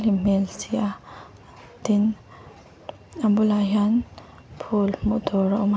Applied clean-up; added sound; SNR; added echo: none; none; none; none.